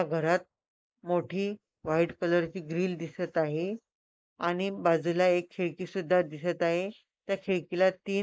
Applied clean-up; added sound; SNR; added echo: neural mask model Resemble Enhance denoiser.